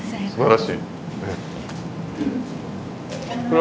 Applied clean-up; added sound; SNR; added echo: none; none; none; none.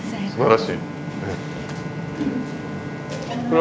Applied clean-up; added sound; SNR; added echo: none; Bowed string instrument; 11 dB; none.